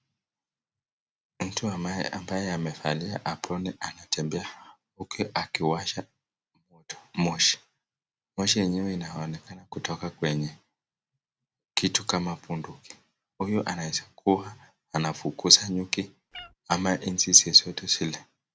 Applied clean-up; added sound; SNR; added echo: none; Meow; 19 dB; none.